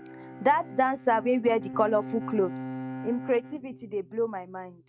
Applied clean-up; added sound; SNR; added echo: neural mask model RNNoise.